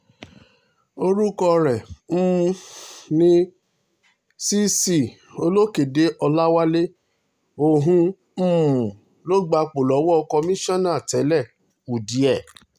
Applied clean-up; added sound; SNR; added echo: none; none; none; none.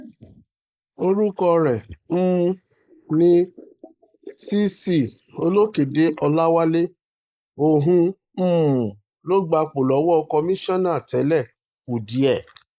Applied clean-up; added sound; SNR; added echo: neural mask model Resemble Enhance denoiser.